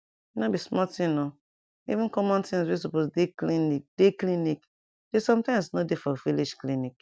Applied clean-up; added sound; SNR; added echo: none; none; none; none.